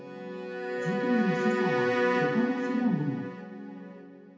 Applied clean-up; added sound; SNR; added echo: none; Bowed string instrument; 0 dB; reverberation time 0.9 s.